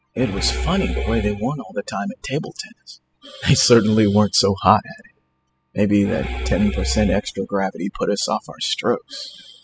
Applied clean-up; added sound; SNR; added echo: classical method spectral subtraction.